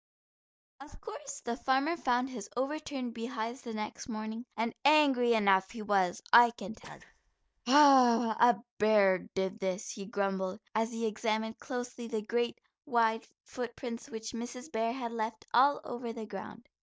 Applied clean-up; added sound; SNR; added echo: neural mask model DeepFilterNet 3.